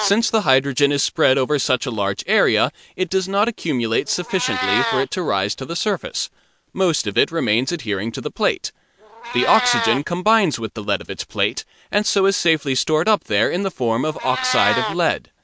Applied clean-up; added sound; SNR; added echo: none; Meow; 10 dB; none.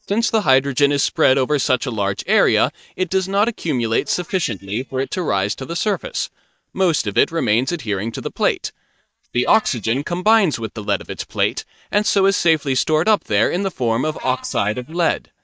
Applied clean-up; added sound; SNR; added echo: neural mask model DeepFilterNet 3.